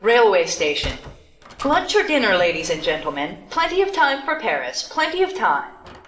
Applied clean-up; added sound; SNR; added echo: none; Sliding door; 19 dB; reverberation time 1.8 s.